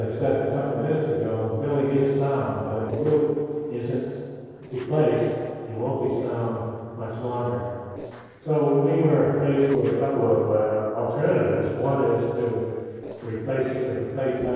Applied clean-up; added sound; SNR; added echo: neural separator model SepFormer DNS4.